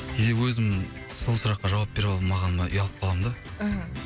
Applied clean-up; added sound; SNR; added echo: none; none; none; none.